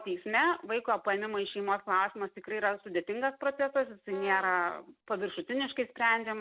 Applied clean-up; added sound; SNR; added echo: none; Brass instrument; 15 dB; none.